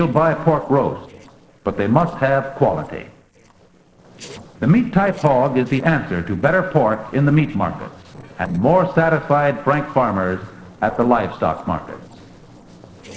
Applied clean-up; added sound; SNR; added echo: neural separator model SepFormer DNS4.